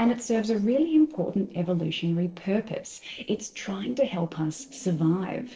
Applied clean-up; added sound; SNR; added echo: neural separator model SepFormer DNS4.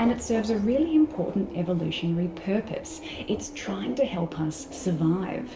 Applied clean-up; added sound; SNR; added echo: none; Subway, metro, underground; 13 dB; reverberation time 0.7 s.